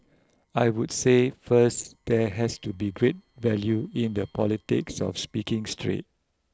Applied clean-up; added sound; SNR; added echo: neural separator model SepFormer DNS4.